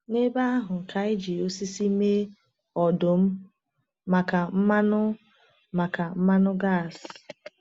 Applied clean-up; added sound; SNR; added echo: none; none; none; none.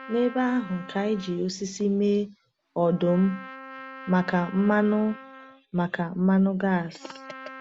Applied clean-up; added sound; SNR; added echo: none; Trumpet; 18 dB; none.